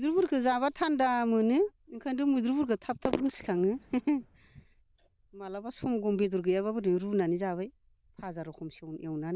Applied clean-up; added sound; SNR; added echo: neural diffusion model UNIVERSE++.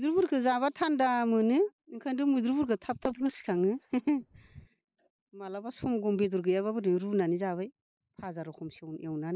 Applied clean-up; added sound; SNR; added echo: neural mask model Resemble Enhance denoiser.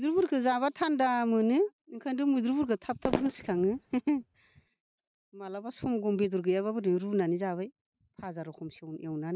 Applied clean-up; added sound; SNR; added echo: neural mask model RNNoise.